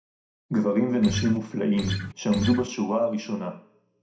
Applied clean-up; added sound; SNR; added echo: none; Acoustic guitar; 4 dB; reverberation time 0.4 s.